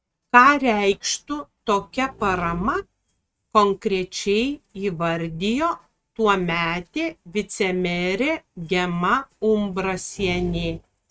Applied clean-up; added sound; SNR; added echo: neural mask model RNNoise.